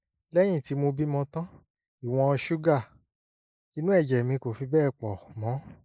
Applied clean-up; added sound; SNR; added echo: neural mask model Resemble Enhance denoiser.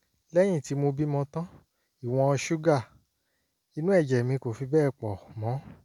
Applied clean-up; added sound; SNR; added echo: none; none; none; none.